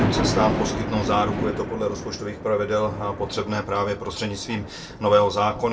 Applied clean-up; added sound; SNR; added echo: none; Thunder; 5 dB; reverberation time 0.2 s.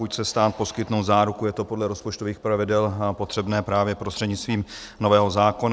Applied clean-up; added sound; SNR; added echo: none; none; none; none.